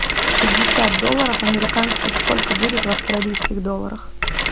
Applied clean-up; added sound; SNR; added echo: none; Mechanisms; -3 dB; none.